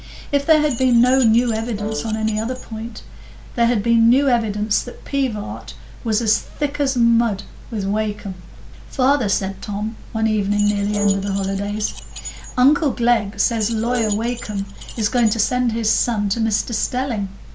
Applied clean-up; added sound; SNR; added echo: none; Keys jangling + Brass instrument; 13 dB; none.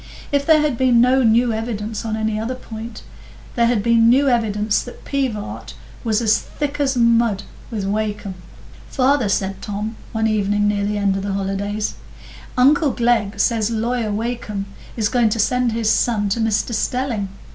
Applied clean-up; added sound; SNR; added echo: none; none; none; none.